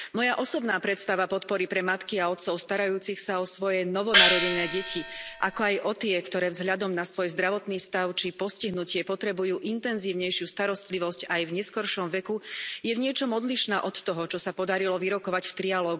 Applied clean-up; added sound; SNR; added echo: none; Gong; -3 dB; none.